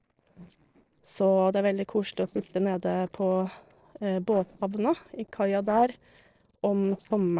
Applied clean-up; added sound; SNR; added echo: neural separator model SepFormer DNS4.